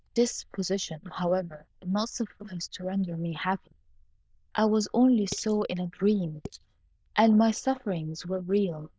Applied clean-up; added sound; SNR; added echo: neural diffusion model UNIVERSE++.